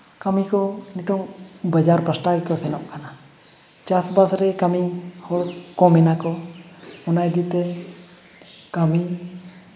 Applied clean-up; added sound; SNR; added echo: neural mask model Resemble Enhance denoiser.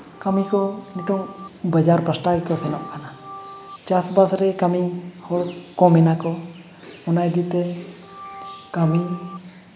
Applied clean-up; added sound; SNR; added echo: none; Organ; 16 dB; none.